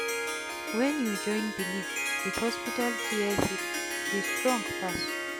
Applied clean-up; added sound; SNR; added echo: none; Harp; 0 dB; none.